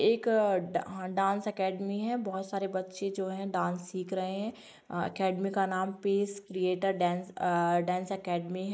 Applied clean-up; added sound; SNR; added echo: neural mask model Resemble Enhance denoiser.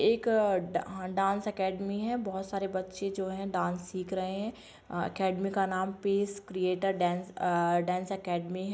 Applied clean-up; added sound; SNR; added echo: none; none; none; none.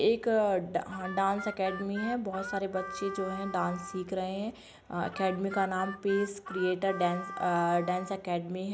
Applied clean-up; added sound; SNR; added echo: none; Harmonica; 11 dB; none.